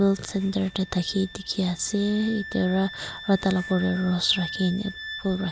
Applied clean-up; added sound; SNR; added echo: none; Wind instrument, woodwind instrument; 14 dB; none.